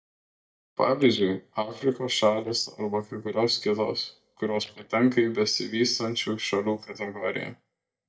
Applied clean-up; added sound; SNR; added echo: neural mask model DeepFilterNet 3.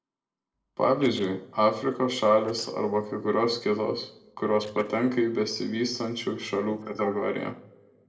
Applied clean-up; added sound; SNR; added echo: neural separator model SepFormer DNS4.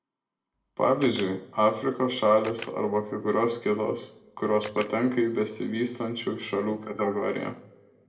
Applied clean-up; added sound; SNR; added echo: none; Camera; 16 dB; reverberation time 0.6 s.